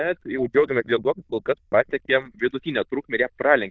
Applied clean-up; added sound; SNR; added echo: neural diffusion model UNIVERSE++.